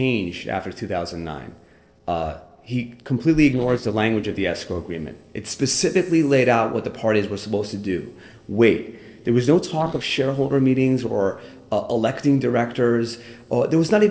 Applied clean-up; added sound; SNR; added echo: neural separator model SepFormer DNS4.